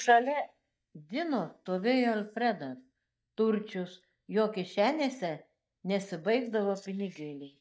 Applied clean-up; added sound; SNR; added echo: neural mask model DeepFilterNet 3.